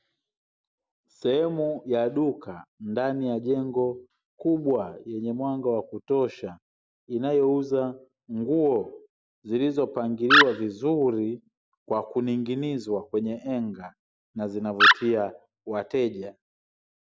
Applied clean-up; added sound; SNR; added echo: none; Animal; -5 dB; none.